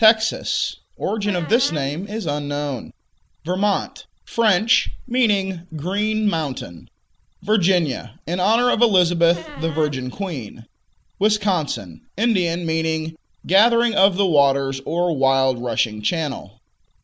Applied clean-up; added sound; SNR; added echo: none; Squeak; 17 dB; none.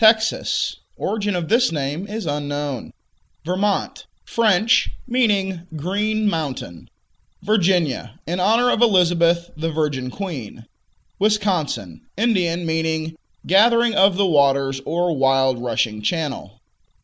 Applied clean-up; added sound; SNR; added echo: none; none; none; none.